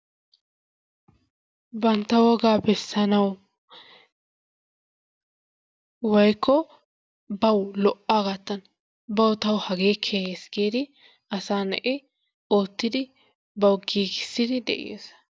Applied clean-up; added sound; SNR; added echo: none; none; none; none.